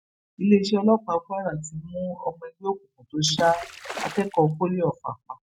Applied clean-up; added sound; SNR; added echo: neural mask model RNNoise.